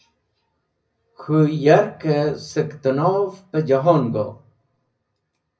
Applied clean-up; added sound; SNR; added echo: none; none; none; reverberation time 0.4 s.